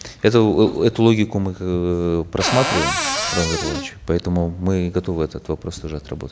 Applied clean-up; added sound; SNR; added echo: none; Cupboard open or close; 3 dB; none.